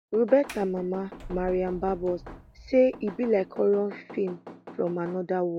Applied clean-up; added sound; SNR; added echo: none; Sliding door + Knock / Wood; 17 dB; none.